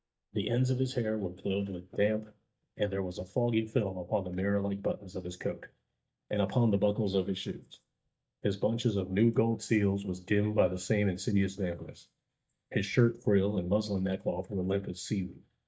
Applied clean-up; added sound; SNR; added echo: neural mask model DeepFilterNet 3.